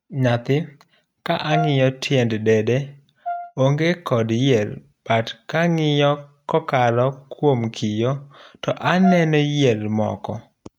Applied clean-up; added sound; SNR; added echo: neural mask model RNNoise.